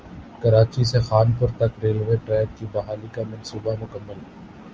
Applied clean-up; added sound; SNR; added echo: none; none; none; none.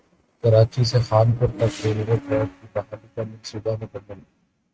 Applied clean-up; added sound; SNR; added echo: neural mask model RNNoise.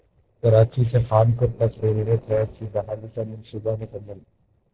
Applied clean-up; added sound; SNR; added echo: neural separator model SepFormer DNS4.